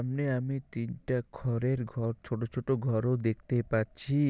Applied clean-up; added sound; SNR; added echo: none; none; none; none.